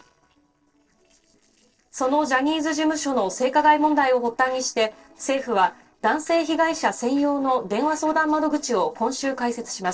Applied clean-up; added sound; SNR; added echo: neural separator model SepFormer DNS4.